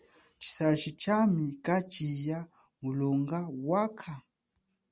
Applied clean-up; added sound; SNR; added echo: none; none; none; none.